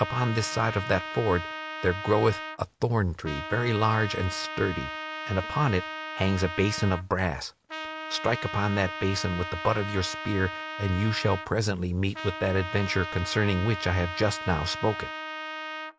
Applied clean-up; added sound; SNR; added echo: none; Trumpet; 9 dB; none.